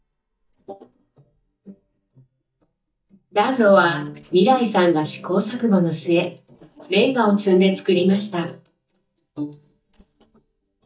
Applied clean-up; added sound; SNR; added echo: neural mask model DeepFilterNet 3.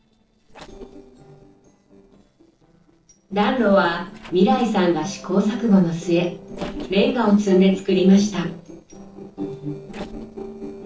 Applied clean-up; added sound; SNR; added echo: neural separator model SepFormer DNS4.